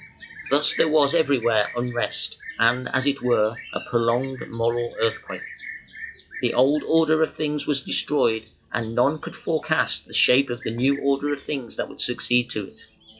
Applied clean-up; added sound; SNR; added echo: classical method log-MMSE.